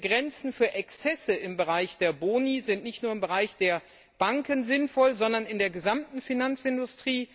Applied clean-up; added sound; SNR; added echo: none; none; none; none.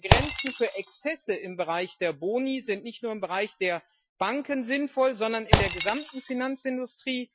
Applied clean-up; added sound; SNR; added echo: classical method Wiener filter.